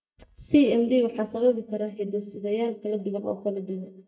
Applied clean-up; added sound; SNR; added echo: neural mask model DeepFilterNet 3.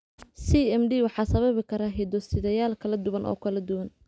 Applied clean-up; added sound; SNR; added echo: none; none; none; none.